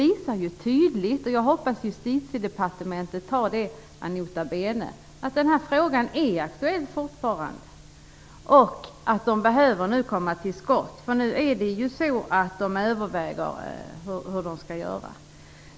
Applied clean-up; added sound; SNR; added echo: none; none; none; none.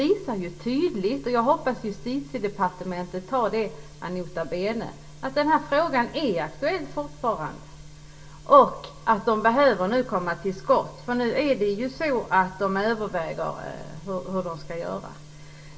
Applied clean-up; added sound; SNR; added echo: none; none; none; reverberation time 0.2 s.